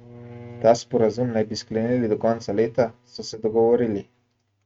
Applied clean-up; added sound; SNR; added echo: neural mask model RNNoise.